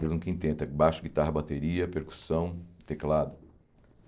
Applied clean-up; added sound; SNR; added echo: neural separator model SepFormer DNS4.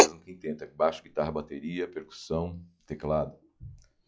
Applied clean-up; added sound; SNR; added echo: classical method log-MMSE.